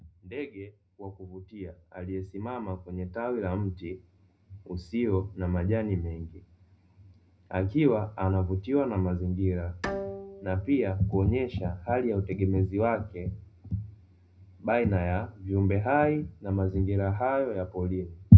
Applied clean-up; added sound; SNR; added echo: none; Bowed string instrument; 15 dB; reverberation time 0.4 s.